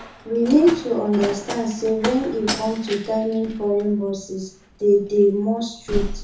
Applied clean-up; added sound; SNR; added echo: none; Slam; 11 dB; reverberation time 0.5 s.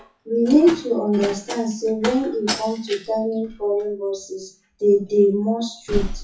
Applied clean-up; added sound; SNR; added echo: classical method WPE with log-MMSE.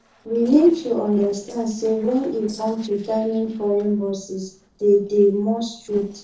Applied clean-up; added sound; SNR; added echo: neural separator model SepFormer DNS4.